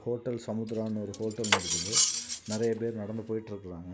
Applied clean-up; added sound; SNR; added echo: none; Cutlery, silverware; -2 dB; none.